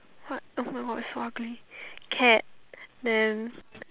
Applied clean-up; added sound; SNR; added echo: none; none; none; none.